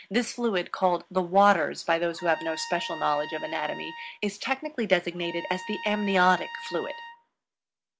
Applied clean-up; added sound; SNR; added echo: none; Trumpet; 13 dB; none.